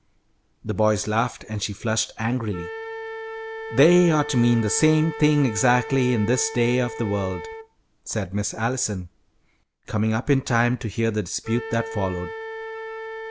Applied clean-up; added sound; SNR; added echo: none; Wind instrument, woodwind instrument; 13 dB; none.